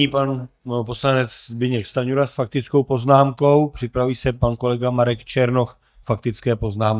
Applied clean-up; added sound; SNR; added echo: neural mask model DeepFilterNet 3.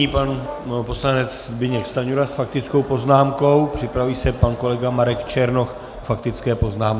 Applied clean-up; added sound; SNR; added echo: none; Brass instrument; 17 dB; none.